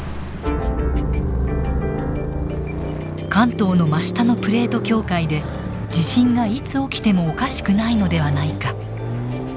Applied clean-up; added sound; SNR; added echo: none; Motorcycle; 6 dB; none.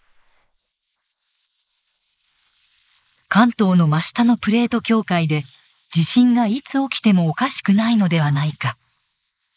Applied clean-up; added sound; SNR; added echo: neural mask model Resemble Enhance denoiser.